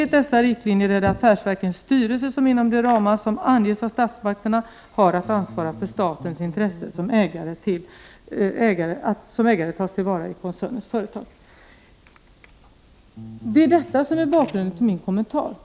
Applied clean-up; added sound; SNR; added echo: none; Bass guitar; 17 dB; none.